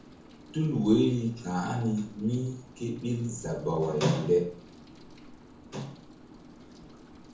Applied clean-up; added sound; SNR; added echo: none; Rain; 19 dB; reverberation time 0.7 s.